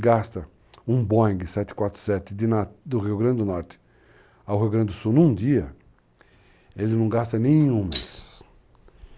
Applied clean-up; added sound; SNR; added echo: none; Rattle (instrument); 12 dB; none.